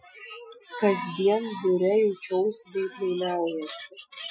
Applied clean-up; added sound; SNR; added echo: classical method Wiener filter.